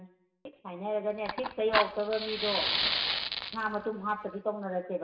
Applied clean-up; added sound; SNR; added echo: none; Fire; 1 dB; reverberation time 0.8 s.